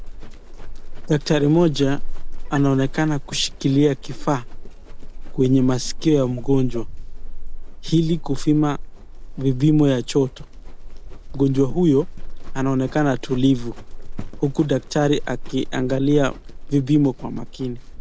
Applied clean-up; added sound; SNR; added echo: none; Livestock, farm animals, working animals; 6 dB; none.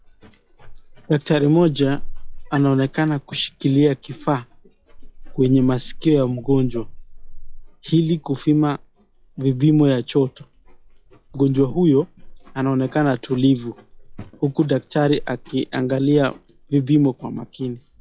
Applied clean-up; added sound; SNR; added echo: classical method log-MMSE.